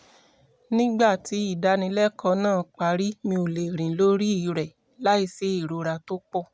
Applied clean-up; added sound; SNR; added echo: none; none; none; none.